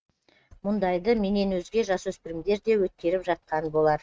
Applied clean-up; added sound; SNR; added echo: neural mask model RNNoise.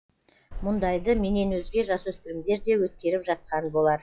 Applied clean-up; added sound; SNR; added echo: classical method log-MMSE.